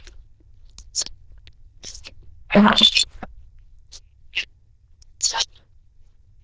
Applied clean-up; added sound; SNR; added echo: neural diffusion model UNIVERSE++.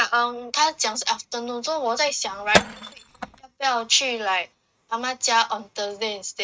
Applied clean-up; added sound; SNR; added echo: neural mask model RNNoise.